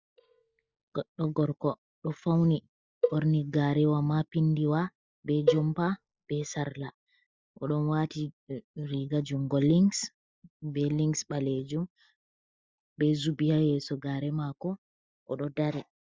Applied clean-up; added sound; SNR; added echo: neural mask model DeepFilterNet 3.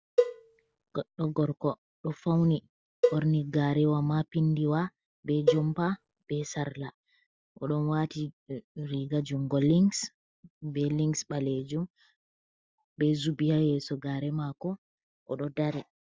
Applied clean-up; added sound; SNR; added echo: none; Cowbell; 2 dB; none.